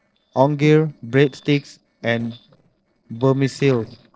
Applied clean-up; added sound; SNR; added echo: neural separator model SepFormer DNS4.